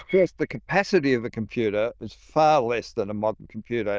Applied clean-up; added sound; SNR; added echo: neural diffusion model UNIVERSE++.